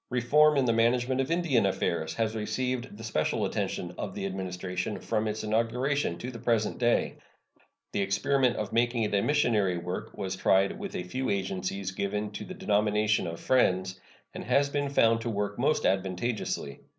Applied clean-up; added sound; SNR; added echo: none; none; none; none.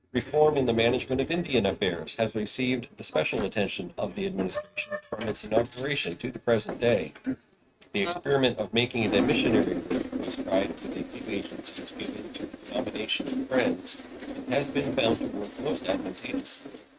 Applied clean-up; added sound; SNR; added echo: neural mask model RNNoise.